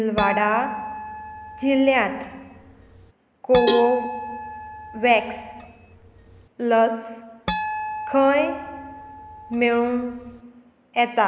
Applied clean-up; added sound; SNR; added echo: none; Harp + Cowbell; 6 dB; none.